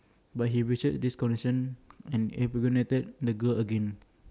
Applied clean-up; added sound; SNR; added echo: none; none; none; none.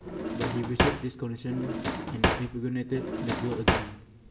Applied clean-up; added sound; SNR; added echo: none; Drawer open or close; -3 dB; reverberation time 2.3 s.